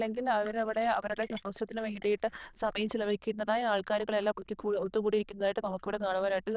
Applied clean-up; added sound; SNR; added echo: neural diffusion model UNIVERSE++.